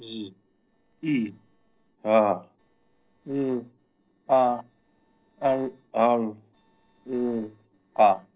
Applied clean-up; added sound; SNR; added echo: neural separator model SepFormer DNS4.